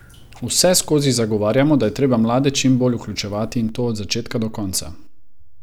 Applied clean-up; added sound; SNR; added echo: none; Drip; 16 dB; none.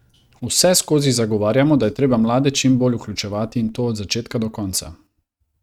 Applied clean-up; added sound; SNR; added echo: neural mask model RNNoise.